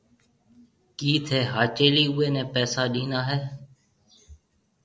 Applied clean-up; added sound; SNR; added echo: none; none; none; none.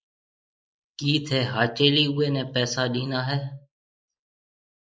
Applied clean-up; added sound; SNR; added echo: neural mask model Resemble Enhance denoiser.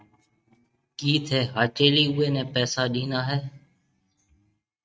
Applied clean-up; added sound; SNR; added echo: neural mask model RNNoise.